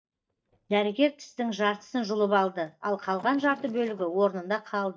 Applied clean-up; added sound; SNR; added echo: neural mask model DeepFilterNet 3.